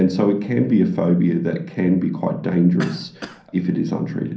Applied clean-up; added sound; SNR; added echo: none; Cough; 17 dB; reverberation time 0.6 s.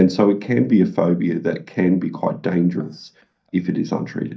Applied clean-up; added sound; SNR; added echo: neural mask model DeepFilterNet 3.